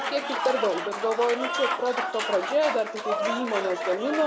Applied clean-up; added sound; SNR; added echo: none; Applause / Crowd; 3 dB; none.